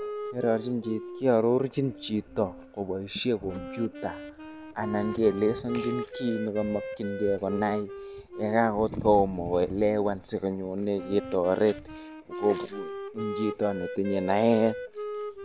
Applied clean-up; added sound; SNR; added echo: none; Wind instrument, woodwind instrument; 10 dB; none.